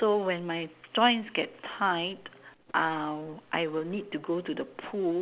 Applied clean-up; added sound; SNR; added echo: none; none; none; none.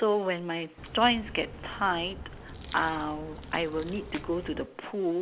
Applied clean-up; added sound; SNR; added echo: none; Crack; 13 dB; none.